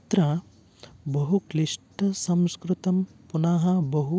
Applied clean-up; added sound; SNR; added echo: none; none; none; none.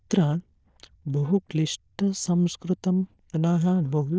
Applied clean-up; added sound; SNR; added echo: neural diffusion model UNIVERSE++.